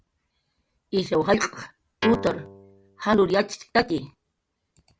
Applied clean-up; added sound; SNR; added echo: none; Guitar; 7 dB; none.